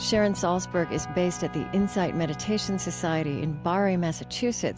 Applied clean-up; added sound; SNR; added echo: none; Trumpet; 19 dB; none.